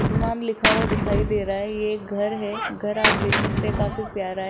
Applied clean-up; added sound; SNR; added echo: none; Gunshot, gunfire; -2 dB; none.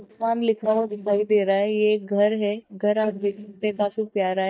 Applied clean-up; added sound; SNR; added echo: neural mask model DeepFilterNet 3.